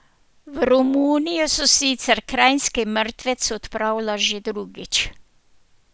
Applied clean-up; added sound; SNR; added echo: none; none; none; none.